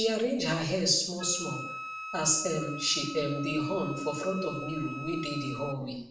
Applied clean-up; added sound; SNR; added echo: none; Wind instrument, woodwind instrument; 11 dB; reverberation time 0.6 s.